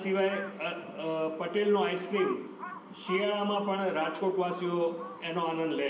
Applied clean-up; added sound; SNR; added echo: none; Crow; 16 dB; reverberation time 0.8 s.